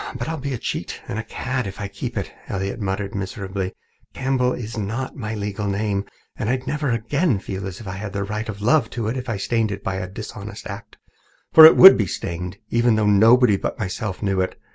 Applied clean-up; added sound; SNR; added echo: none; none; none; none.